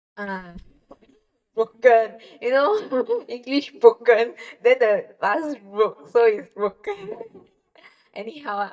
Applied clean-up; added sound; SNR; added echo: neural mask model DeepFilterNet 3.